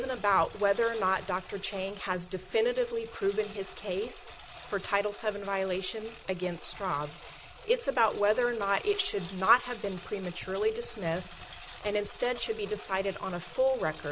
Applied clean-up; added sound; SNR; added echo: none; Engine; 17 dB; none.